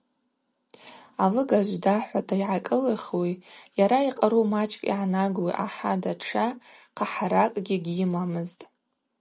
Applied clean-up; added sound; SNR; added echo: none; none; none; none.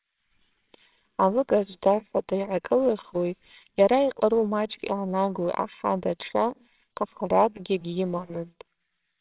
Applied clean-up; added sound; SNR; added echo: neural separator model SepFormer WHAMR!.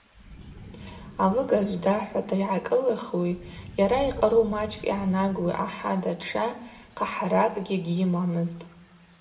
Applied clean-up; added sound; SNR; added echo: none; Thunder / Rain; 19 dB; reverberation time 0.7 s.